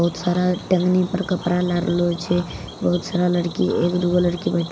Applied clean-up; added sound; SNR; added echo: none; Cricket / Frog; 19 dB; none.